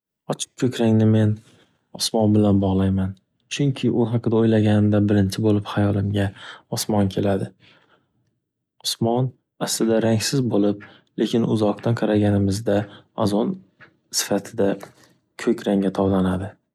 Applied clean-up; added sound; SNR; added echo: none; none; none; none.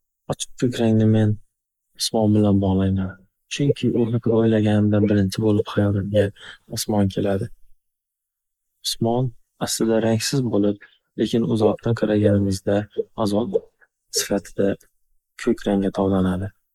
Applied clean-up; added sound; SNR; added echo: neural mask model Resemble Enhance denoiser.